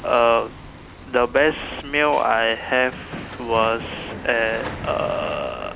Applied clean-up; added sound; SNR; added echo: none; Hammer; 13 dB; none.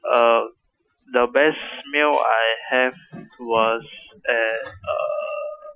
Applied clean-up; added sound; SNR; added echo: classical method Wiener filter.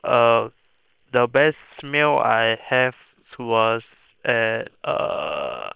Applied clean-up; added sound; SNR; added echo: neural separator model SepFormer WHAM!.